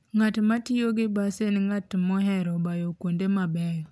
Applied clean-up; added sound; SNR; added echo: none; none; none; none.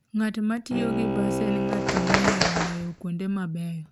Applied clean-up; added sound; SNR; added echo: none; Bird + Bowed string instrument; -1 dB; none.